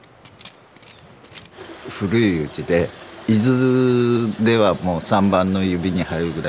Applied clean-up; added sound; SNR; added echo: none; none; none; none.